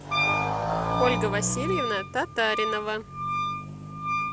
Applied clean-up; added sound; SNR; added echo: none; Wind instrument, woodwind instrument + Motorcycle; -2 dB; none.